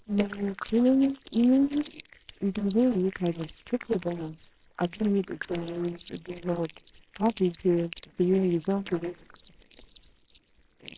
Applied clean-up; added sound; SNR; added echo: neural separator model SepFormer WHAMR!.